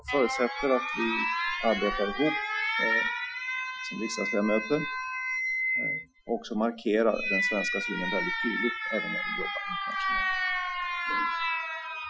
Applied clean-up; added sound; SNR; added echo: classical method Wiener filter.